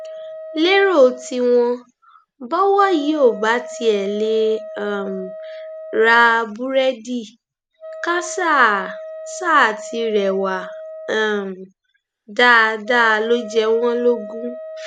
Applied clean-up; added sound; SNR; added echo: none; Wind instrument, woodwind instrument; 15 dB; none.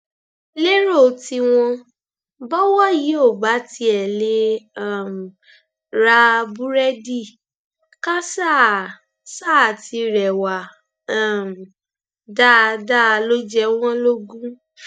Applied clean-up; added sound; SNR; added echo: neural mask model DeepFilterNet 3.